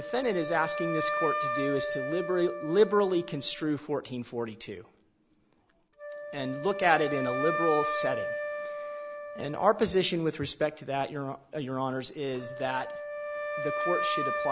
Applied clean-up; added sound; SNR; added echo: none; Wind instrument, woodwind instrument; 4 dB; none.